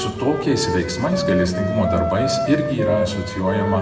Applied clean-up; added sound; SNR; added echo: none; Wind instrument, woodwind instrument; 4 dB; reverberation time 1.1 s.